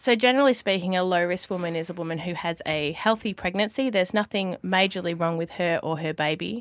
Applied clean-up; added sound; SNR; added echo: none; none; none; none.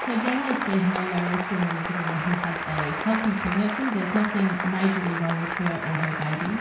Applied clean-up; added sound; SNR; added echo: none; Applause / Cheering; 4 dB; reverberation time 0.6 s.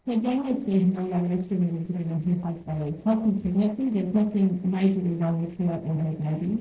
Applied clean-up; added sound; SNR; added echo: neural separator model SepFormer DNS4.